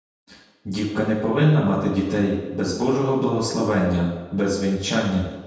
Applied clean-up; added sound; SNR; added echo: none; none; none; reverberation time 1.1 s.